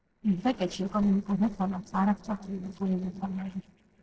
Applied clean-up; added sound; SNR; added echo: neural separator model SepFormer DNS4.